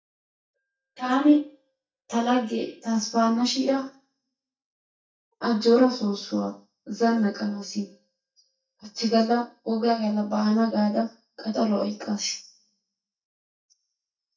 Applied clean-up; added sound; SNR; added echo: neural mask model DeepFilterNet 3.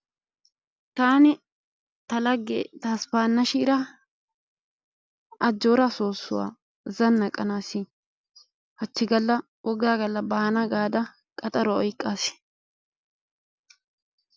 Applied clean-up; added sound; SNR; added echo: none; none; none; none.